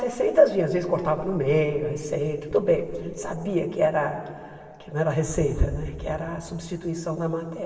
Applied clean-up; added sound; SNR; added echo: none; none; none; reverberation time 2.2 s.